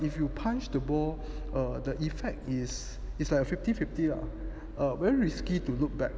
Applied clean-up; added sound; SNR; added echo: none; none; none; none.